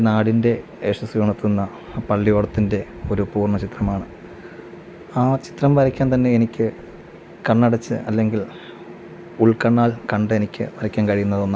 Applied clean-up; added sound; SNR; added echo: none; none; none; none.